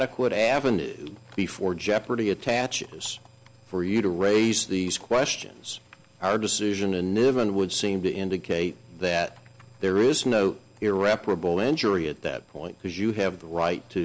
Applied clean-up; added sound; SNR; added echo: none; none; none; none.